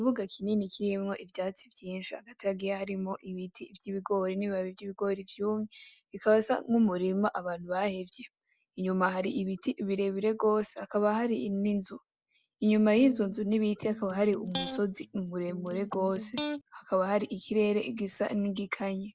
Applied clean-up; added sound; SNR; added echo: neural separator model SepFormer DNS4.